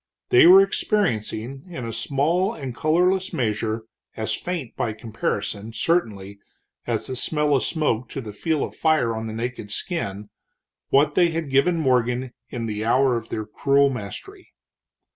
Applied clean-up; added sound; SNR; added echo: none; none; none; none.